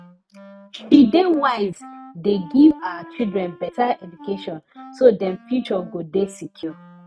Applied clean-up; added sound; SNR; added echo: neural mask model RNNoise.